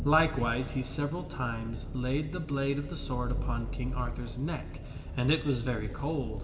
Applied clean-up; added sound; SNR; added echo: none; Engine; 5 dB; reverberation time 1.6 s.